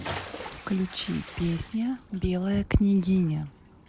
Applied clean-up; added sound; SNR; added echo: none; Bathtub (filling or washing) / Splash, splatter; 15 dB; none.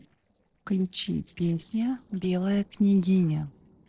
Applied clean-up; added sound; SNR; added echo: neural separator model SepFormer DNS4.